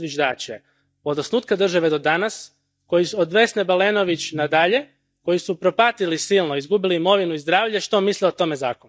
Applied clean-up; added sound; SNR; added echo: neural mask model DeepFilterNet 3.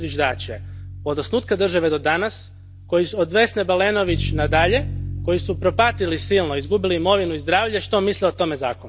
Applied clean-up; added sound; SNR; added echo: none; Bass guitar; 10 dB; none.